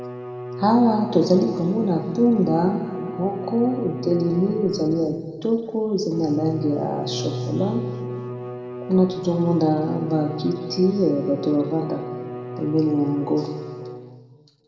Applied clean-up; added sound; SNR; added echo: none; Bowed string instrument; 10 dB; reverberation time 1.6 s.